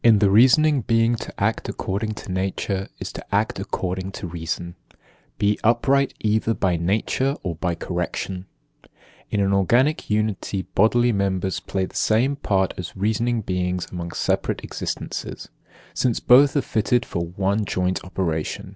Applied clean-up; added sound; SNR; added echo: none; none; none; none.